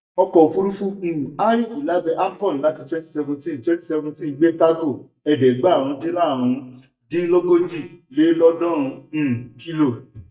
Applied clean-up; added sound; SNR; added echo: neural mask model DeepFilterNet 3.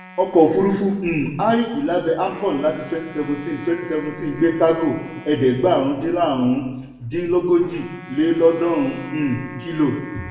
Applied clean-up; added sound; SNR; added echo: none; Wind instrument, woodwind instrument; 19 dB; reverberation time 1.0 s.